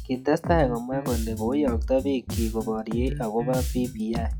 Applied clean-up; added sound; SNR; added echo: classical method log-MMSE.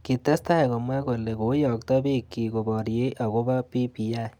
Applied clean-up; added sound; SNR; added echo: none; none; none; none.